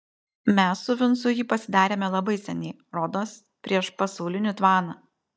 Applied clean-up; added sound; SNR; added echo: neural mask model DeepFilterNet 3.